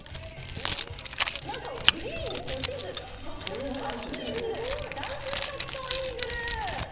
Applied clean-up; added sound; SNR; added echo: none; Keys jangling; -1 dB; reverberation time 0.9 s.